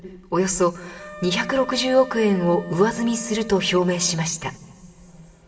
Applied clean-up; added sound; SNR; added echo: none; Wind instrument, woodwind instrument; 19 dB; reverberation time 2.8 s.